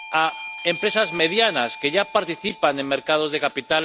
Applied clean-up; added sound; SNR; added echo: none; Bell / Doorbell; 14 dB; none.